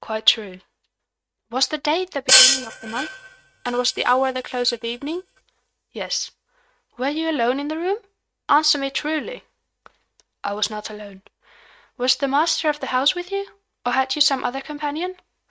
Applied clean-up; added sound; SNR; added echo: neural mask model RNNoise.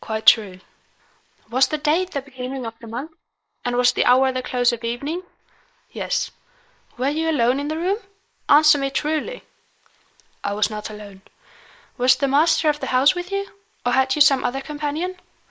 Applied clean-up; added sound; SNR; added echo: neural mask model Resemble Enhance denoiser.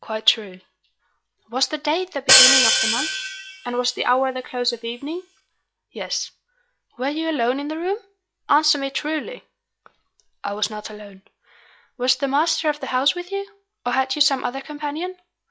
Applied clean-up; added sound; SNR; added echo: classical method log-MMSE.